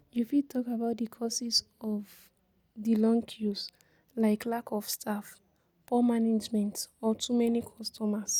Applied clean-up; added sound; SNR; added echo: none; none; none; none.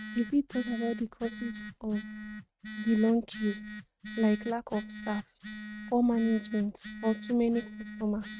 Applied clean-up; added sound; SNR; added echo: neural mask model RNNoise.